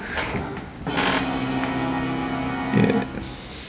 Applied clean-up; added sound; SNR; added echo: none; Brass instrument; 0 dB; none.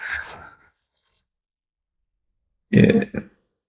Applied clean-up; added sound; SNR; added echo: neural mask model Resemble Enhance denoiser.